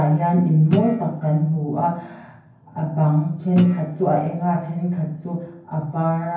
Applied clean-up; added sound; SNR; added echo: none; Guitar; 14 dB; reverberation time 0.9 s.